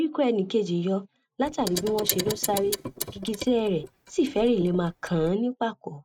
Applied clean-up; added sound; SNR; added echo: neural mask model RNNoise.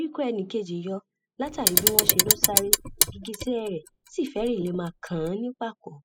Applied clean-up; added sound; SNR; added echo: classical method spectral subtraction.